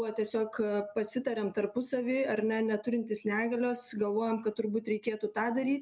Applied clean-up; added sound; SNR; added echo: none; none; none; none.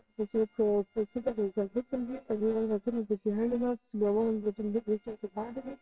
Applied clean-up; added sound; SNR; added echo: neural separator model SepFormer WHAMR!.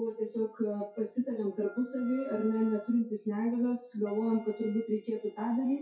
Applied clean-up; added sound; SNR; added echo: classical method WPE with log-MMSE.